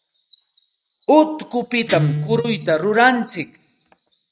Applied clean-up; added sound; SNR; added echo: neural mask model RNNoise.